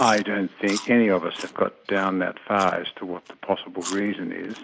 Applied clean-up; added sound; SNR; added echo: none; Chewing, mastication; 16 dB; none.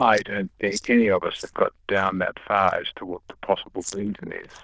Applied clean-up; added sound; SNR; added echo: neural diffusion model UNIVERSE++.